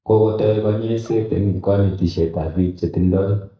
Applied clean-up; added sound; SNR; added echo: neural mask model DeepFilterNet 3.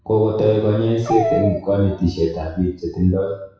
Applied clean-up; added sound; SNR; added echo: classical method WPE with log-MMSE.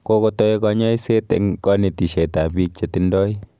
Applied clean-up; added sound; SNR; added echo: none; none; none; none.